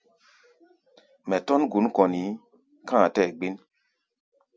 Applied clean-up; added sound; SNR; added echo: none; none; none; none.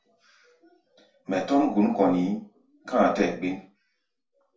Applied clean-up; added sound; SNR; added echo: none; none; none; reverberation time 0.3 s.